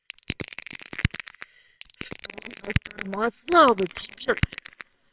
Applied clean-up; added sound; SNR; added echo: neural separator model SepFormer WHAMR!.